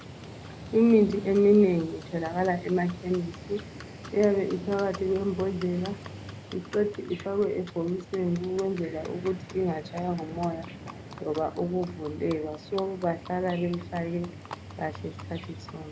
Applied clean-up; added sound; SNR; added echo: none; Livestock, farm animals, working animals; 14 dB; none.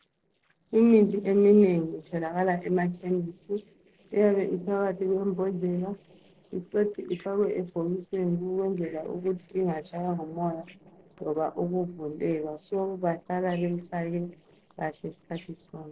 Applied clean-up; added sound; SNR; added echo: neural separator model SepFormer DNS4.